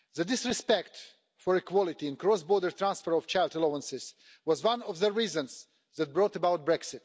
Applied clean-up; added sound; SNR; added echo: none; none; none; none.